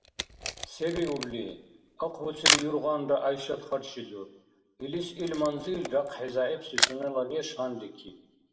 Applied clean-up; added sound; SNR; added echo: none; Camera; 2 dB; reverberation time 0.8 s.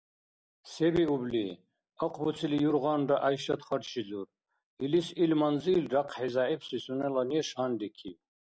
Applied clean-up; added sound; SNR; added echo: none; none; none; none.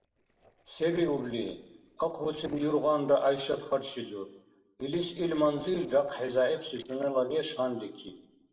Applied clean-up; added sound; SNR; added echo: neural separator model SepFormer DNS4.